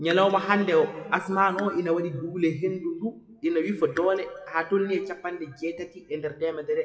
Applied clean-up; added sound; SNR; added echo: classical method WPE with log-MMSE.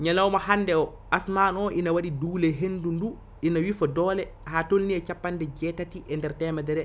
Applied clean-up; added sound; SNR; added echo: none; none; none; none.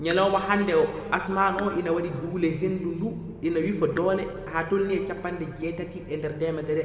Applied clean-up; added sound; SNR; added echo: none; Raindrop / Drip; 17 dB; reverberation time 2.0 s.